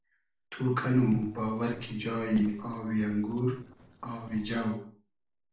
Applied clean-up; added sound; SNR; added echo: neural separator model SepFormer DNS4.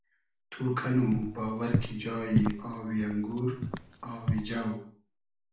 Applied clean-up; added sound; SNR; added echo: none; Walk, footsteps; 2 dB; reverberation time 0.5 s.